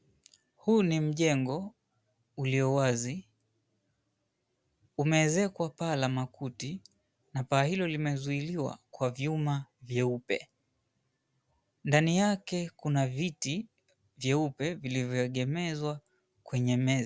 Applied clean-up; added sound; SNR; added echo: none; none; none; none.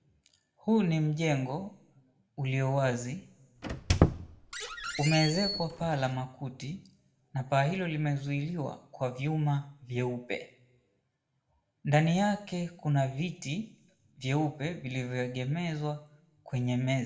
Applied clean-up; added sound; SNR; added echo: none; Squeak; 0 dB; reverberation time 0.5 s.